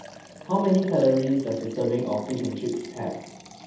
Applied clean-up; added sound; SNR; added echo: none; Liquid; 20 dB; reverberation time 0.8 s.